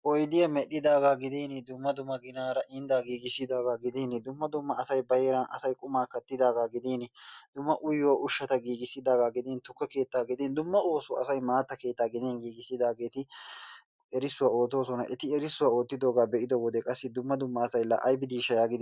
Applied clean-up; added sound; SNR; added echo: none; none; none; none.